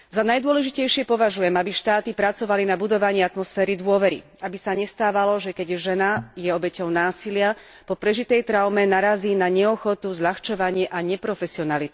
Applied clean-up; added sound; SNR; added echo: none; none; none; none.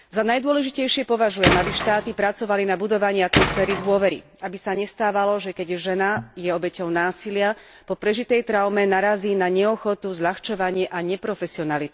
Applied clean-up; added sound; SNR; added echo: none; Tools; 1 dB; none.